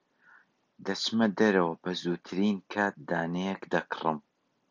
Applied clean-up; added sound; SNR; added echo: none; none; none; none.